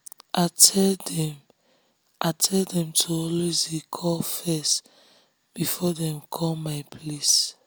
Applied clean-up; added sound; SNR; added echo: none; none; none; none.